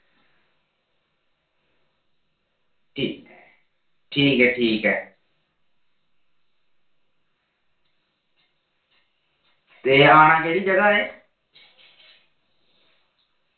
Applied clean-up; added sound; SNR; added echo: none; none; none; reverberation time 0.3 s.